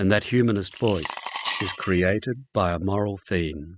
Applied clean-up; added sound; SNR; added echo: classical method spectral subtraction.